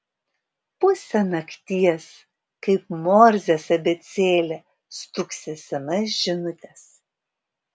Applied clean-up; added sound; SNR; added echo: none; none; none; none.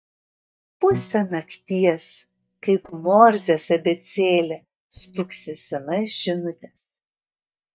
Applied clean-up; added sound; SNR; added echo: neural mask model DeepFilterNet 3.